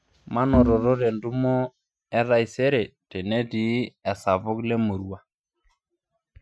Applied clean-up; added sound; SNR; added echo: classical method Wiener filter.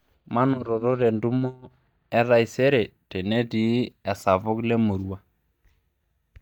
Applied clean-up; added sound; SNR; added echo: neural mask model DeepFilterNet 3.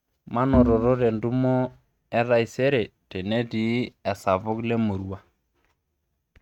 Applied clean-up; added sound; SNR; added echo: neural mask model RNNoise.